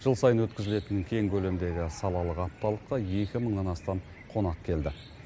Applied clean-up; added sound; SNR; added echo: none; Cricket / Chicken, rooster; 18 dB; none.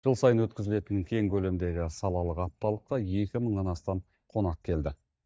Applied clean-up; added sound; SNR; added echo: neural mask model DeepFilterNet 3.